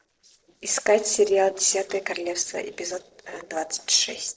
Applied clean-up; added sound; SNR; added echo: neural separator model SepFormer DNS4.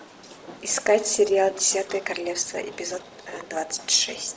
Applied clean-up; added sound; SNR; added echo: none; Train; 18 dB; none.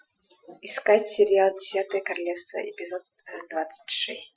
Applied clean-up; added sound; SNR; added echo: classical method Wiener filter.